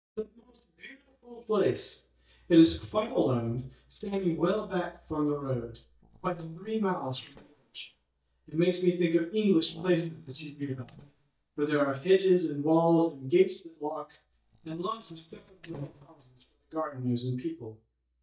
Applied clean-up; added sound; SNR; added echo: neural mask model DeepFilterNet 3.